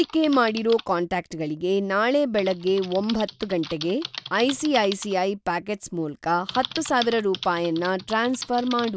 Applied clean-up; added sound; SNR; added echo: none; Typing; 15 dB; none.